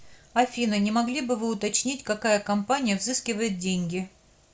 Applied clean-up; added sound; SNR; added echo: none; none; none; none.